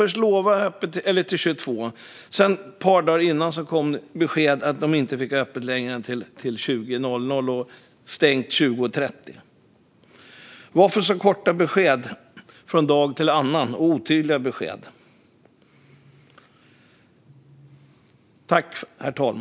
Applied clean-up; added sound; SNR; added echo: none; none; none; none.